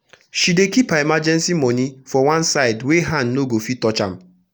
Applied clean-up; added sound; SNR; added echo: none; none; none; none.